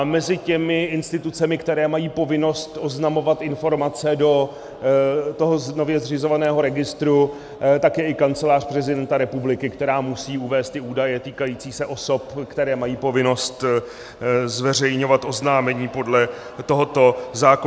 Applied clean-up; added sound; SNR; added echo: none; none; none; none.